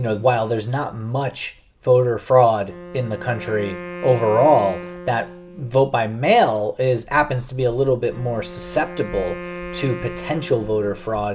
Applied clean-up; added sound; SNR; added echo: none; Wind instrument, woodwind instrument; 16 dB; none.